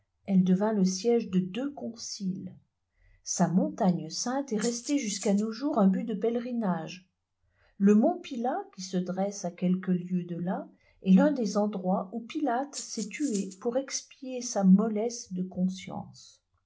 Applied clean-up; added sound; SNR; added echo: none; Rattle (instrument); 15 dB; none.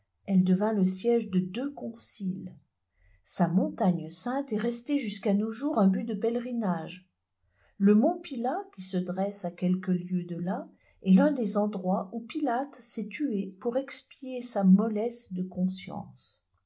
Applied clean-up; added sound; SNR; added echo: none; none; none; none.